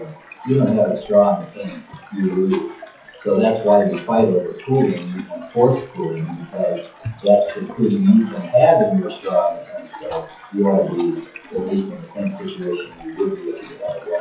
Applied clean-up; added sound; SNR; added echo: classical method WPE with log-MMSE.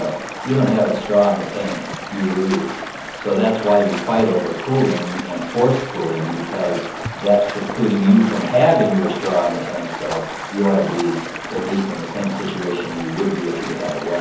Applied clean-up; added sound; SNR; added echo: none; Stream; 10 dB; reverberation time 1.3 s.